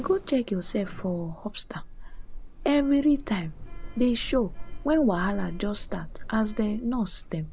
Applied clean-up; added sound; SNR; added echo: none; Sliding door; 9 dB; none.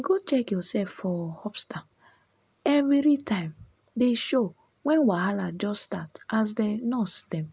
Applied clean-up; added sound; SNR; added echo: none; none; none; none.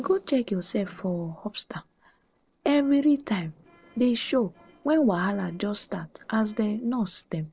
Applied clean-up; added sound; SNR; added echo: neural separator model SepFormer DNS4.